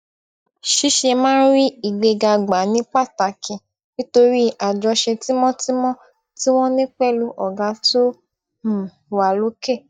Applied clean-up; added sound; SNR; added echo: neural mask model DeepFilterNet 3.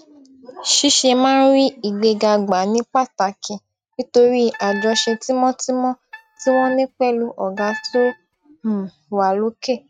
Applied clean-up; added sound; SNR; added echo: neural mask model RNNoise.